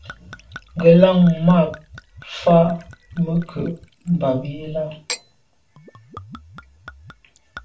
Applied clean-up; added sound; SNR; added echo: none; Gurgling / Chink, clink / Liquid; 20 dB; reverberation time 0.2 s.